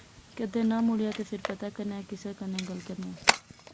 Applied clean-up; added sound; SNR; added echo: none; Camera; 3 dB; none.